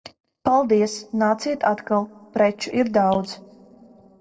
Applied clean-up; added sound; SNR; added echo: neural separator model SepFormer DNS4.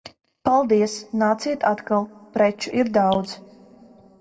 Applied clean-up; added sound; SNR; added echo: none; Drip; 19 dB; reverberation time 1.1 s.